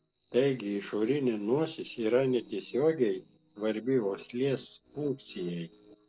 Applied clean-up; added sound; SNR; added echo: neural separator model SepFormer DNS4.